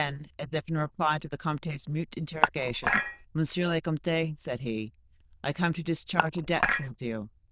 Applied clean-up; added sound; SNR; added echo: neural diffusion model UNIVERSE++.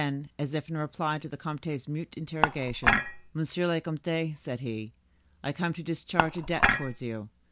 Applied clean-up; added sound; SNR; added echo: none; Dishes, pots, and pans / Chink, clink; -5 dB; none.